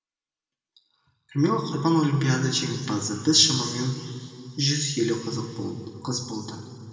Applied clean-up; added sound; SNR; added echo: none; none; none; reverberation time 2.5 s.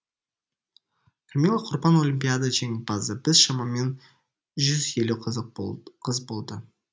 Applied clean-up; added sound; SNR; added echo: none; none; none; none.